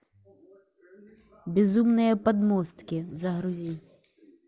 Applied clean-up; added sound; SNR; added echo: none; none; none; none.